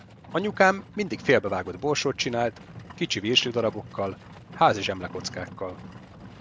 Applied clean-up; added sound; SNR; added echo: none; Livestock, farm animals, working animals; 17 dB; none.